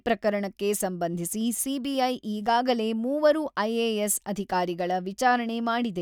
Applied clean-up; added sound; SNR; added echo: none; none; none; none.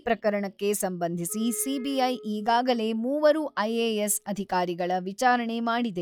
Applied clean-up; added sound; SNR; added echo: classical method log-MMSE.